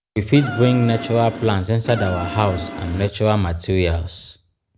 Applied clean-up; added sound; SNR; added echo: none; Insect; 10 dB; none.